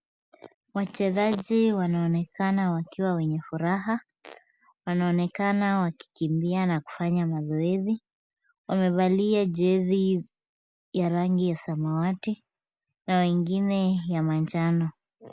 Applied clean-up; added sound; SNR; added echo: none; none; none; none.